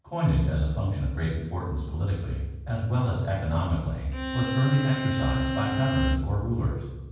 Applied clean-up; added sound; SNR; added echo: none; Bowed string instrument; 5 dB; reverberation time 1.2 s.